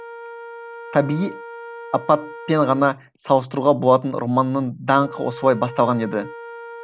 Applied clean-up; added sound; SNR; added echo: none; Wind instrument, woodwind instrument; 16 dB; none.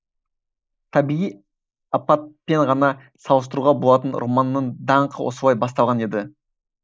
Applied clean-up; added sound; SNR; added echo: neural mask model Resemble Enhance denoiser.